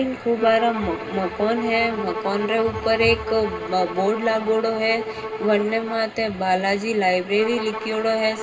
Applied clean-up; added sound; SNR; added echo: none; Bowed string instrument; 9 dB; reverberation time 0.2 s.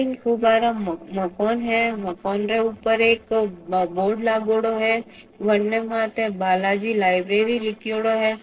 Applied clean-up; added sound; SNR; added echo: neural separator model SepFormer DNS4.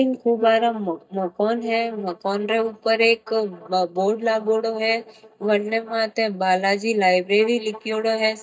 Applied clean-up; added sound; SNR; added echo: neural mask model DeepFilterNet 3.